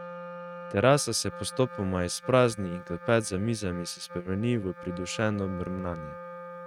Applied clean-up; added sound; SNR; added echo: neural mask model RNNoise.